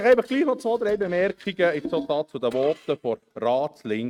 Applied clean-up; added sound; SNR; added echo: neural mask model RNNoise.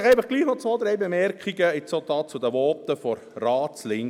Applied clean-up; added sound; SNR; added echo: none; none; none; none.